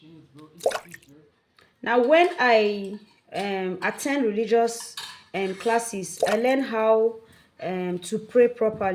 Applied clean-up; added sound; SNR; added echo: none; Splash, splatter; 11 dB; none.